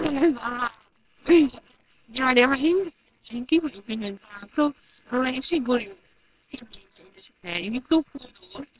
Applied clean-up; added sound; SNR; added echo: neural separator model SepFormer WHAMR!.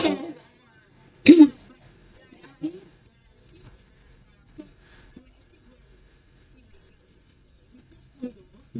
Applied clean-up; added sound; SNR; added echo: neural mask model DeepFilterNet 3.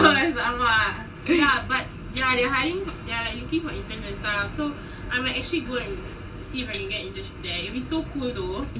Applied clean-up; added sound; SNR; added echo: none; Tambourine; 18 dB; reverberation time 0.2 s.